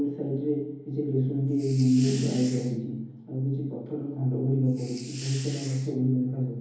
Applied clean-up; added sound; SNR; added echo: none; Hiss; 16 dB; reverberation time 2.2 s.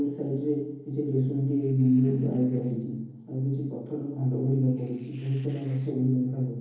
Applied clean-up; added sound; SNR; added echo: neural separator model SepFormer DNS4.